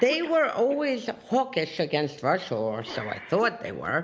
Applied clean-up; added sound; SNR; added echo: none; Cough; 19 dB; none.